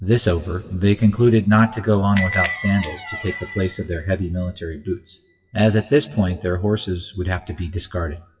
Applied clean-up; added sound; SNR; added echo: classical method WPE with log-MMSE.